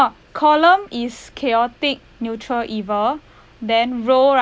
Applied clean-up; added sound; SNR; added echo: none; none; none; none.